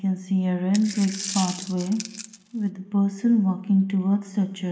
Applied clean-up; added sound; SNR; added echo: none; Coin (dropping); 12 dB; reverberation time 0.8 s.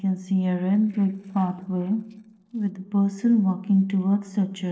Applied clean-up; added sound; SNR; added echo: neural separator model SepFormer DNS4.